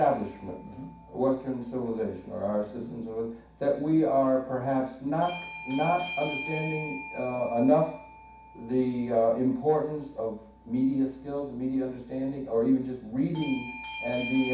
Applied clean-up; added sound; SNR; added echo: none; Bell / Doorbell; 15 dB; reverberation time 0.6 s.